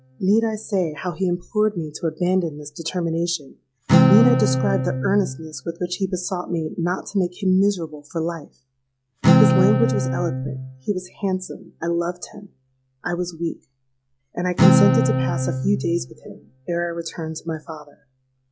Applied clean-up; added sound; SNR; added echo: classical method log-MMSE.